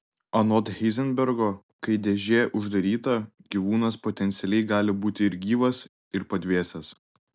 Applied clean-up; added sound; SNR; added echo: none; none; none; none.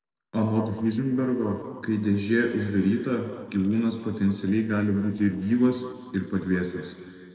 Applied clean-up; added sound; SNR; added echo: neural separator model SepFormer DNS4.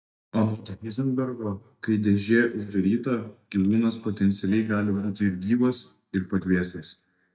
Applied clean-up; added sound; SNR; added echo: neural mask model DeepFilterNet 3.